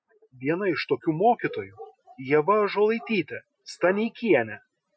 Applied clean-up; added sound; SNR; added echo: classical method Wiener filter.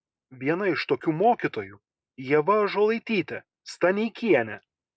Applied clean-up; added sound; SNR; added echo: none; none; none; none.